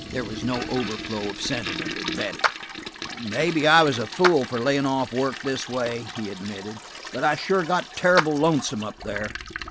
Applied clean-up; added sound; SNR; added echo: none; Clapping + Toilet flush; 7 dB; none.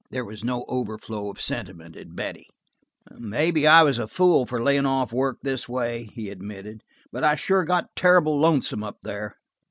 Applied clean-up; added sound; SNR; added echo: none; none; none; none.